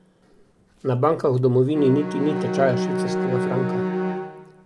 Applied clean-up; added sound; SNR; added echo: none; Bowed string instrument; 4 dB; none.